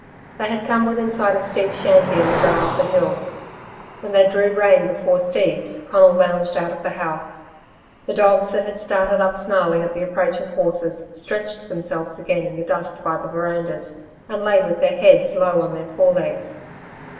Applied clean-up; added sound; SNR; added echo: none; Cricket; 14 dB; reverberation time 1.0 s.